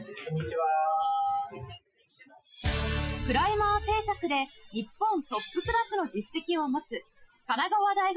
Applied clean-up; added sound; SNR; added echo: classical method Wiener filter.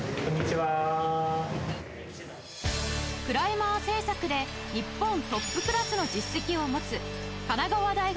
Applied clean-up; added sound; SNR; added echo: none; none; none; none.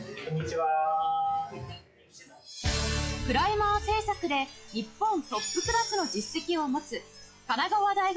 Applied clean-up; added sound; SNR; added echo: classical method log-MMSE.